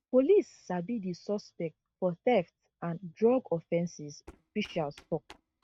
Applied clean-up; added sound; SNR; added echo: neural mask model RNNoise.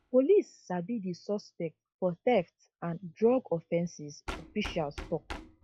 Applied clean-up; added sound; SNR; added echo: classical method log-MMSE.